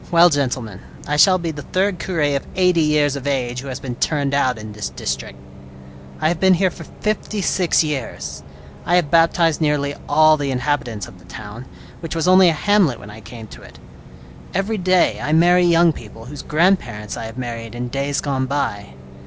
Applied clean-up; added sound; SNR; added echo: none; Bus; 17 dB; none.